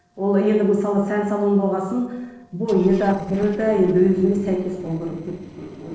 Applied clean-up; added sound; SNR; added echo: neural separator model SepFormer DNS4.